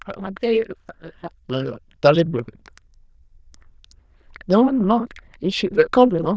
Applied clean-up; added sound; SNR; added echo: neural diffusion model UNIVERSE++.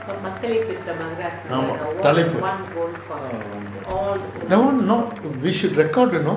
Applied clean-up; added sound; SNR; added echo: none; Applause / Crowd / Cheering + Thump, thud; 19 dB; none.